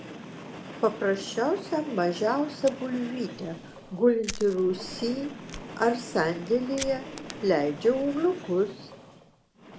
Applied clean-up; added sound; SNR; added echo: none; Fire + Train; 13 dB; none.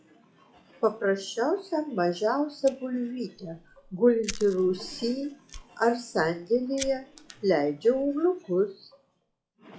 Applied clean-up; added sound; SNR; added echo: classical method log-MMSE.